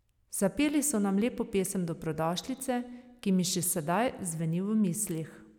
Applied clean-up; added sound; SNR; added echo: none; none; none; none.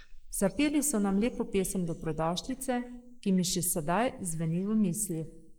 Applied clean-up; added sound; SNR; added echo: neural mask model Resemble Enhance denoiser.